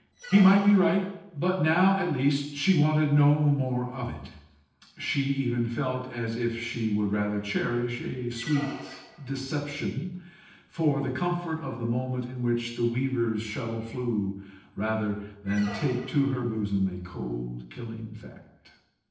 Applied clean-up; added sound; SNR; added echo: neural separator model SepFormer DNS4.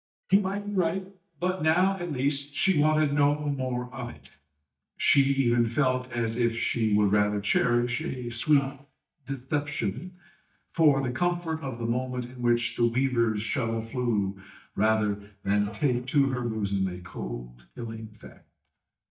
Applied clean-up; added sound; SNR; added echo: neural mask model DeepFilterNet 3.